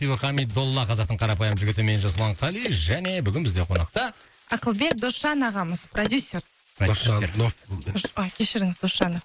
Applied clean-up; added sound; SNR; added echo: neural mask model Resemble Enhance denoiser.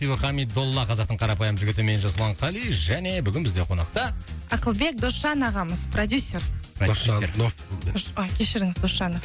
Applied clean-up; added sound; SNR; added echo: none; none; none; none.